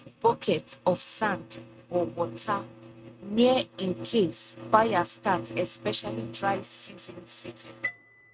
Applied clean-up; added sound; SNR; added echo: neural mask model RNNoise.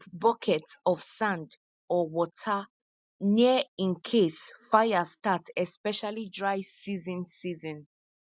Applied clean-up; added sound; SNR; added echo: none; none; none; none.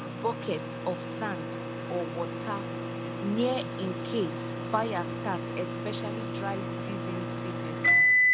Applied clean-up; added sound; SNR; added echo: none; Microwave oven; -5 dB; none.